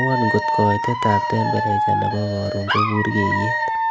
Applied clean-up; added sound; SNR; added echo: none; Alarm / Dog; -1 dB; none.